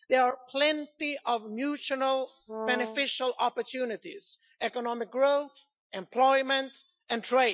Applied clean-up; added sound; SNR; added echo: classical method Wiener filter.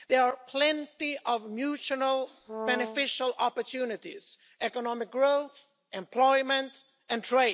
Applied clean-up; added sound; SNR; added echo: none; Brass instrument; 8 dB; none.